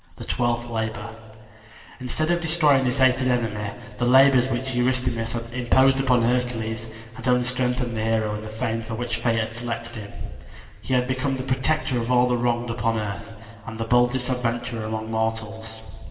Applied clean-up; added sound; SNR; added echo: none; none; none; reverberation time 2.2 s.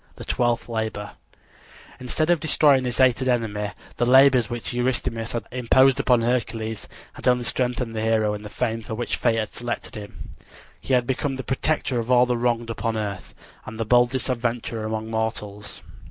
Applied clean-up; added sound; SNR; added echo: none; none; none; none.